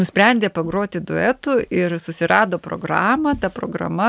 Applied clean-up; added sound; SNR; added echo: none; none; none; none.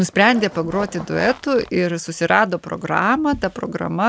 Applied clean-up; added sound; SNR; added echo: none; Zipper (clothing); 17 dB; none.